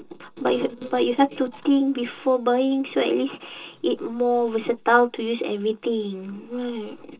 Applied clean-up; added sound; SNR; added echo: none; none; none; reverberation time 0.2 s.